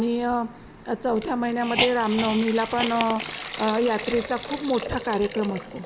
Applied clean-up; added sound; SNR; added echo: none; Hiss; 8 dB; none.